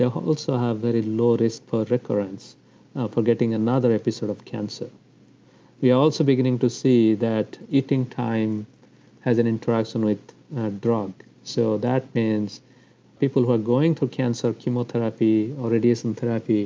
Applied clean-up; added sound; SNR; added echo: none; none; none; none.